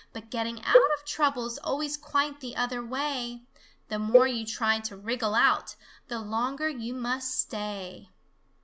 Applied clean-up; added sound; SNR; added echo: none; Cowbell; -1 dB; none.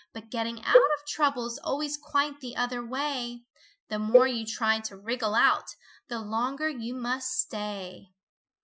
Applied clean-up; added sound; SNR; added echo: classical method Wiener filter.